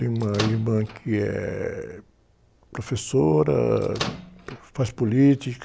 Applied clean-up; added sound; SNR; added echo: none; Microwave oven; 10 dB; none.